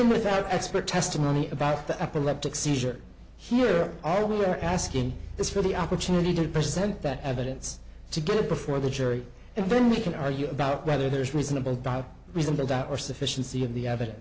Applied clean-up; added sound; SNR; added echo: none; Bass guitar; 17 dB; none.